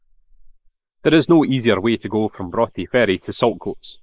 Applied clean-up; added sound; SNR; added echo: neural mask model Resemble Enhance denoiser.